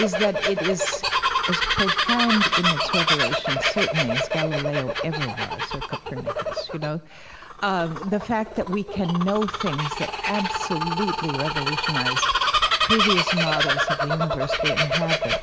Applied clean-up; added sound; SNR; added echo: none; Bird vocalization, bird call, bird song; -3 dB; none.